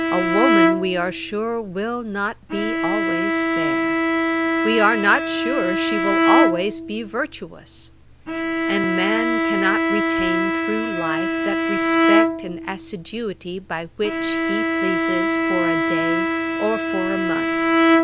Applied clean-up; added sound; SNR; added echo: none; Bowed string instrument; -5 dB; none.